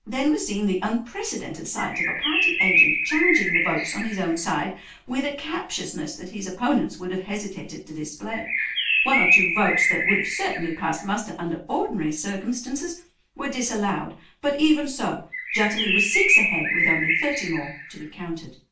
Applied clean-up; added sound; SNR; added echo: none; Bird; -4 dB; reverberation time 0.3 s.